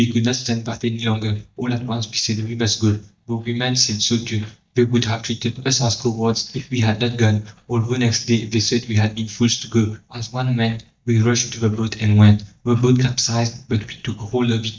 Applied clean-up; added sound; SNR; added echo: neural mask model DeepFilterNet 3.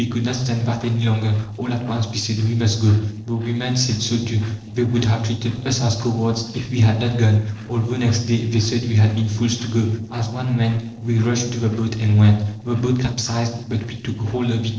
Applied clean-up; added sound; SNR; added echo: neural separator model SepFormer DNS4.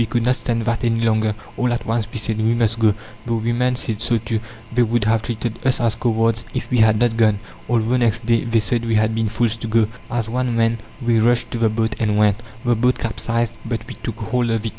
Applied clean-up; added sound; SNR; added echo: none; none; none; none.